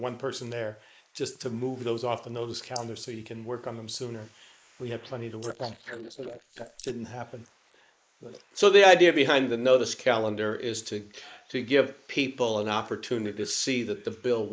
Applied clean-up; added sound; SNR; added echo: neural mask model Resemble Enhance denoiser.